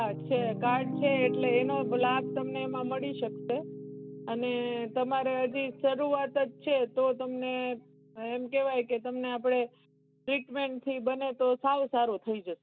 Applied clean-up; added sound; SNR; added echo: none; Piano; 9 dB; none.